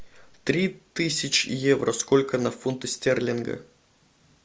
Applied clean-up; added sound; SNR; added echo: none; none; none; none.